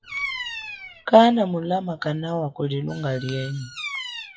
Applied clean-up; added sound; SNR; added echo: classical method WPE with log-MMSE.